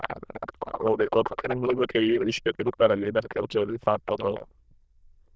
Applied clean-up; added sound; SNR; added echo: neural diffusion model UNIVERSE++.